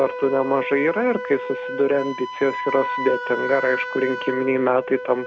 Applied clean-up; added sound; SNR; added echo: none; Wind instrument, woodwind instrument; 8 dB; none.